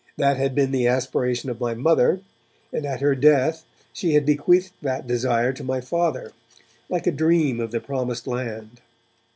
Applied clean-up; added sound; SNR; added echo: none; none; none; none.